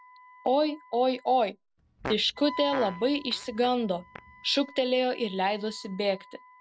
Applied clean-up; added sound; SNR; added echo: none; Fart + Wind instrument, woodwind instrument; 15 dB; none.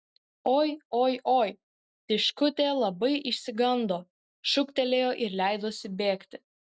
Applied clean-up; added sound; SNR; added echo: none; none; none; none.